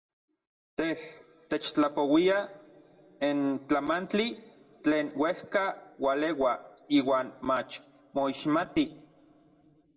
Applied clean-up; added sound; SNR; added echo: none; none; none; reverberation time 1.1 s.